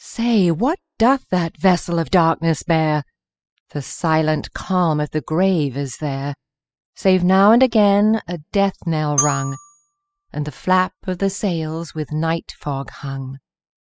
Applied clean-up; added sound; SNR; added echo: classical method spectral subtraction.